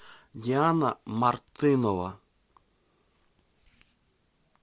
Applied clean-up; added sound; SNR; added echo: none; none; none; none.